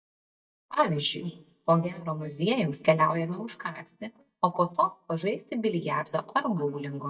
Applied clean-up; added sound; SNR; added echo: neural mask model DeepFilterNet 3.